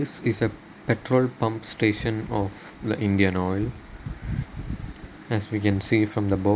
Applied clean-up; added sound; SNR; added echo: none; none; none; none.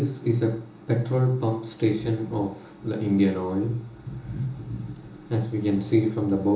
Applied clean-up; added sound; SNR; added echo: none; none; none; reverberation time 0.6 s.